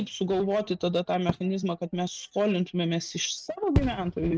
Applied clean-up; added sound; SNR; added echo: neural mask model RNNoise.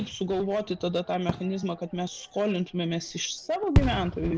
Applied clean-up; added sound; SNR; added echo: none; Fireworks; 3 dB; none.